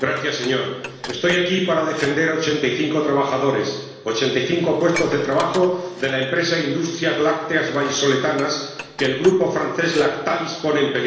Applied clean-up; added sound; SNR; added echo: none; Dishes, pots, and pans; 18 dB; reverberation time 1.1 s.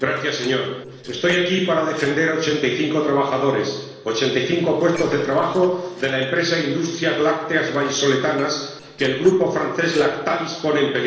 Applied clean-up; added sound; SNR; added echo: neural separator model SepFormer DNS4.